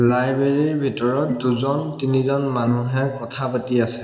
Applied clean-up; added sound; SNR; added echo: none; Organ; 12 dB; reverberation time 1.6 s.